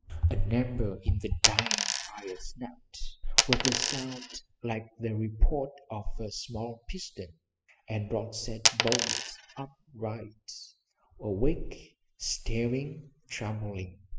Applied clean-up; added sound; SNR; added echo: classical method spectral subtraction.